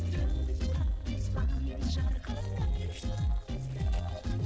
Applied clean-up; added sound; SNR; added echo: neural separator model SepFormer DNS4.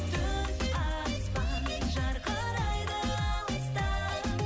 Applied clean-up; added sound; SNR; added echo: none; none; none; none.